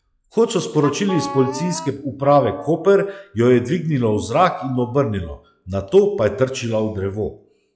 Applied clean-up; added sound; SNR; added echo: classical method log-MMSE.